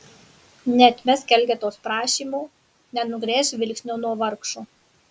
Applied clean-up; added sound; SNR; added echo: none; none; none; none.